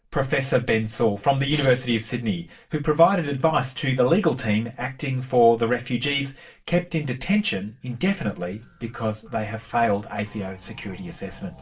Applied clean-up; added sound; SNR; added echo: none; Breathing; 14 dB; reverberation time 0.2 s.